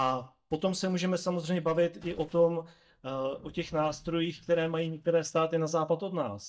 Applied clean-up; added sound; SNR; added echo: neural mask model DeepFilterNet 3.